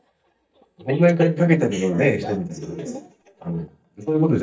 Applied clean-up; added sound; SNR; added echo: neural mask model DeepFilterNet 3.